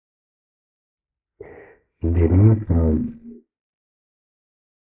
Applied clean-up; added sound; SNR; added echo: neural mask model Resemble Enhance denoiser.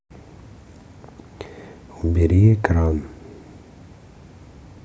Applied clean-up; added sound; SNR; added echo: none; none; none; none.